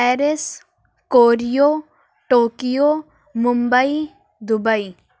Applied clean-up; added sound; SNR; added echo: none; none; none; none.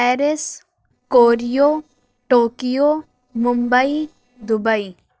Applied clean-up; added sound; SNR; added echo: neural separator model SepFormer DNS4.